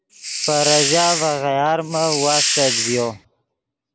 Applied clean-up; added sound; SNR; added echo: none; Hiss; 1 dB; none.